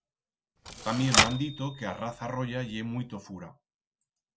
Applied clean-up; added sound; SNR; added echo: none; Typewriter; -3 dB; none.